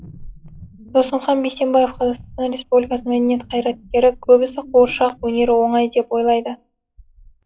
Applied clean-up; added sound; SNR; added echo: classical method log-MMSE.